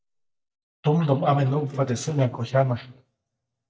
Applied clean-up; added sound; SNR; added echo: neural mask model DeepFilterNet 3.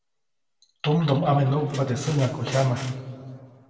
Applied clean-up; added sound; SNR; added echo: none; Squeak; 14 dB; reverberation time 2.1 s.